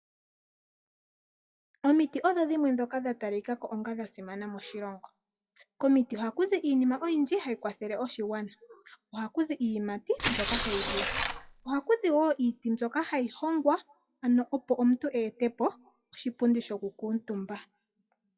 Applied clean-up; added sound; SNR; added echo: classical method WPE with log-MMSE.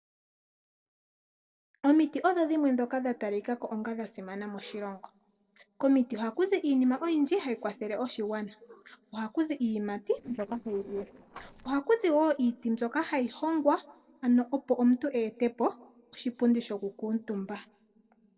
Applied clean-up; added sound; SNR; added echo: neural separator model SepFormer DNS4.